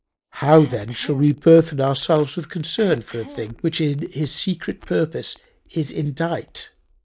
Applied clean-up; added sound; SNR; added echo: neural mask model Resemble Enhance denoiser.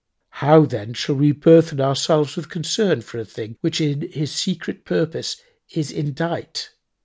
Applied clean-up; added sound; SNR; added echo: none; none; none; none.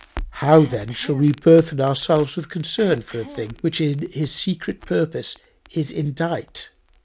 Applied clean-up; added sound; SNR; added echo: none; Crackle + Cough; 20 dB; none.